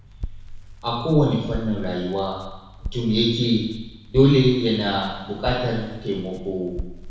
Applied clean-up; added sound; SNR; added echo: none; Crackle; 12 dB; reverberation time 1.0 s.